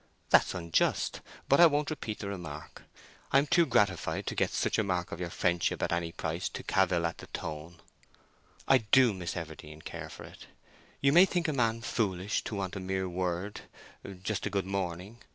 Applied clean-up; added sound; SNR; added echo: none; none; none; none.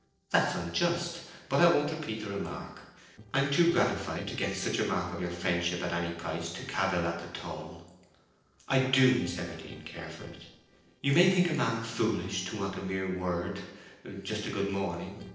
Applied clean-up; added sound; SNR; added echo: neural separator model SepFormer DNS4.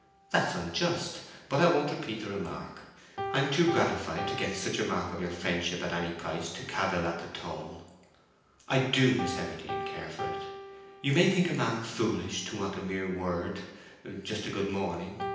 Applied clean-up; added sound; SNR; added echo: none; Piano; 12 dB; reverberation time 0.9 s.